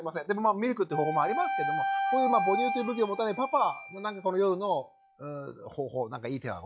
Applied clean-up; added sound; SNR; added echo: classical method log-MMSE.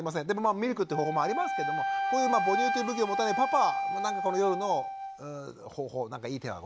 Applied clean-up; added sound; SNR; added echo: none; Wind instrument, woodwind instrument; 2 dB; none.